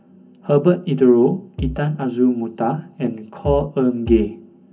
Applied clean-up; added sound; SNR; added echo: none; Bass drum; 10 dB; reverberation time 0.3 s.